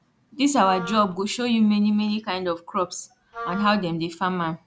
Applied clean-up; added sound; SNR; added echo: none; Wind instrument, woodwind instrument; 13 dB; none.